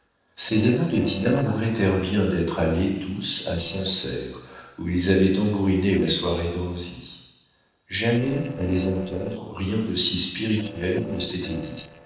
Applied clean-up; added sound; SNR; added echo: neural separator model SepFormer DNS4.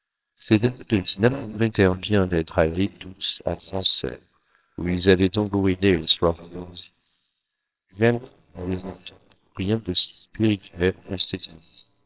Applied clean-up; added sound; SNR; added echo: neural separator model SepFormer WHAMR!.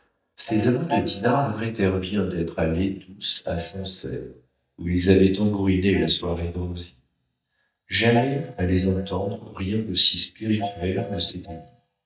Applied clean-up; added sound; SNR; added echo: neural mask model DeepFilterNet 3.